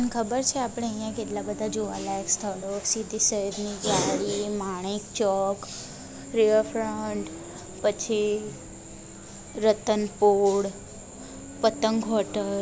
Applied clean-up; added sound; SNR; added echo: none; Motorcycle; 18 dB; none.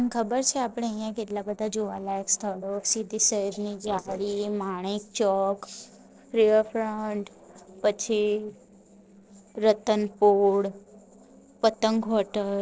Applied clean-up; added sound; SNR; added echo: neural separator model SepFormer DNS4.